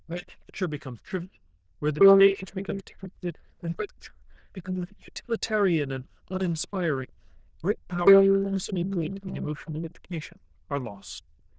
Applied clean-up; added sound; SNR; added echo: neural diffusion model UNIVERSE++.